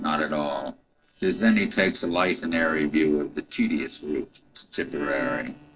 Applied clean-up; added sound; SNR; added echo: neural separator model SepFormer DNS4.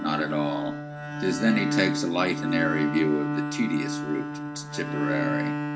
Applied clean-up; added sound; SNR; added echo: none; Bowed string instrument; 1 dB; reverberation time 1.0 s.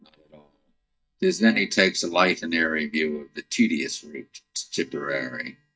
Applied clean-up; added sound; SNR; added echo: neural mask model DeepFilterNet 3.